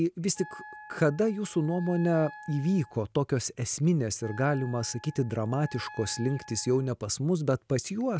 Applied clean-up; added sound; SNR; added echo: none; Wind instrument, woodwind instrument; 19 dB; none.